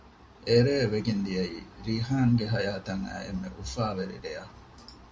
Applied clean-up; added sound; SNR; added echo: none; none; none; none.